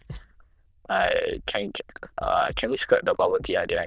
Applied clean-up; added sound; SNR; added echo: neural diffusion model UNIVERSE++.